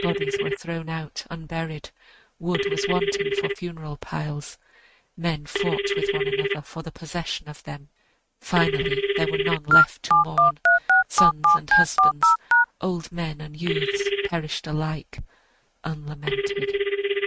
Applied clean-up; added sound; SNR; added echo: neural mask model RNNoise.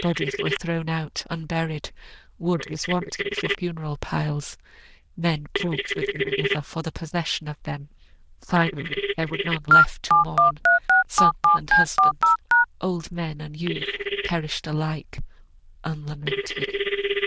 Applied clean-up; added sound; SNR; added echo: neural diffusion model UNIVERSE++.